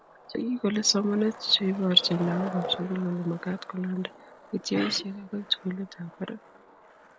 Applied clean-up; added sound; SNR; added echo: none; Skateboard; 14 dB; none.